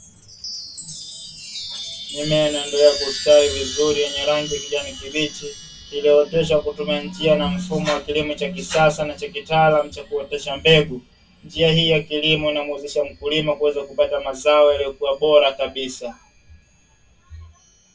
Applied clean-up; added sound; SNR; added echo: none; Chime; 15 dB; reverberation time 0.1 s.